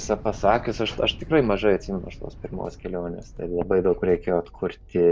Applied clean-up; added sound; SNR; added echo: none; Thunder / Explosion; 16 dB; none.